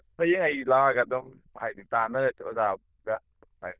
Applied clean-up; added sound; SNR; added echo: neural diffusion model UNIVERSE++.